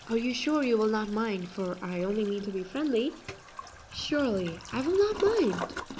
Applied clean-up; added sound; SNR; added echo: none; Toilet flush; 13 dB; none.